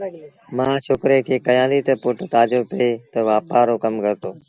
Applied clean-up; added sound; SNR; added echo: none; none; none; none.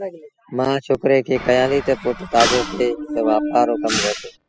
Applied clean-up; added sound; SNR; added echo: classical method spectral subtraction.